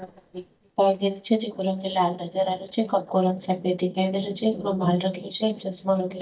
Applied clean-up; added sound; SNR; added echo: neural mask model DeepFilterNet 3.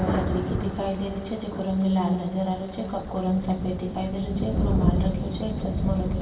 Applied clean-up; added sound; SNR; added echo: none; Thunder; 1 dB; reverberation time 2.1 s.